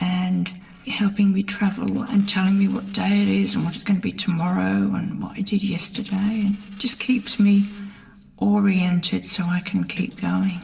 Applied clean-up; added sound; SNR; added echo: neural separator model SepFormer DNS4.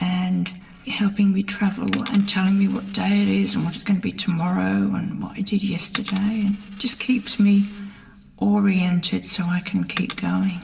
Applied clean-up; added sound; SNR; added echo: none; Coin (dropping); 19 dB; reverberation time 2.3 s.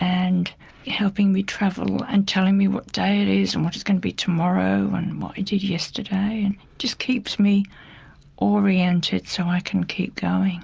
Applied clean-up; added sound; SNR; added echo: none; none; none; none.